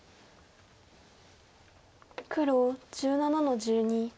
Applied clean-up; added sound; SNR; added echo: none; none; none; none.